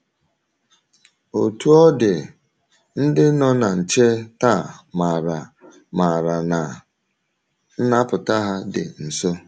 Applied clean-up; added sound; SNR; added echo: none; none; none; none.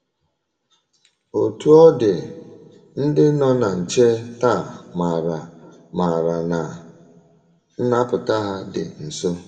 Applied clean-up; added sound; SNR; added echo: none; none; none; reverberation time 1.2 s.